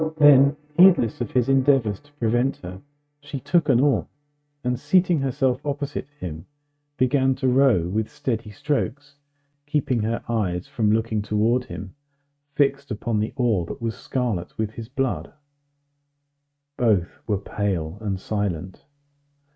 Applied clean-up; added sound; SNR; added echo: neural mask model RNNoise.